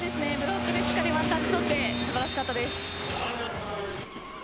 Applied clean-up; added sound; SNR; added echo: none; Race car, auto racing / Accelerating, revving, vroom; 15 dB; none.